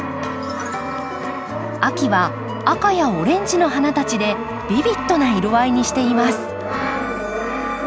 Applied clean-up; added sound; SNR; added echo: none; Brass instrument; 6 dB; none.